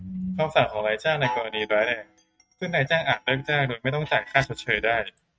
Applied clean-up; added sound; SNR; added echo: neural mask model RNNoise.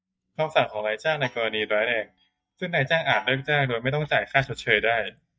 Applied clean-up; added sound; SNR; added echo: neural mask model DeepFilterNet 3.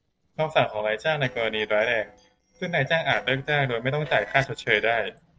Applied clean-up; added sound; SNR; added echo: neural separator model SepFormer DNS4.